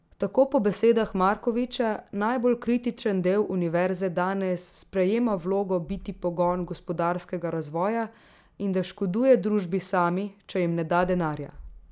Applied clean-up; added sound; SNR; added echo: none; none; none; none.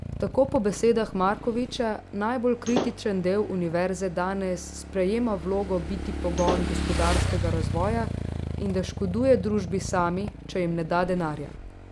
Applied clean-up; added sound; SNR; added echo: none; Slam / Wood + Motorcycle / Engine; 5 dB; none.